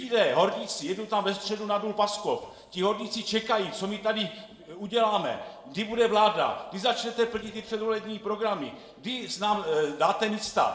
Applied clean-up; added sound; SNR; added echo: neural separator model SepFormer DNS4.